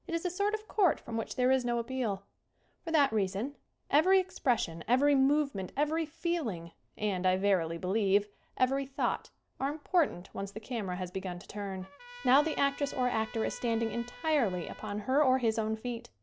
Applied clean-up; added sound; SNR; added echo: none; Trumpet; 19 dB; none.